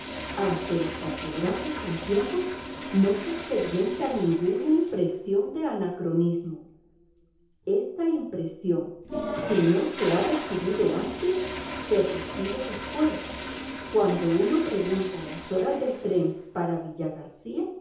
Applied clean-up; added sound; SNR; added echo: none; Toilet flush; 10 dB; reverberation time 0.8 s.